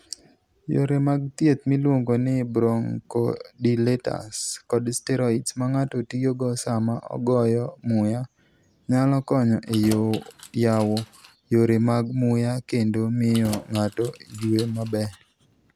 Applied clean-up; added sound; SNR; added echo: none; Keys jangling; 17 dB; none.